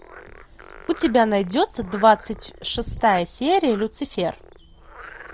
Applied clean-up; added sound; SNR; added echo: none; Frog; 20 dB; none.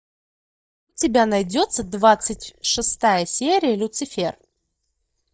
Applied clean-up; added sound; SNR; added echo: neural mask model DeepFilterNet 3.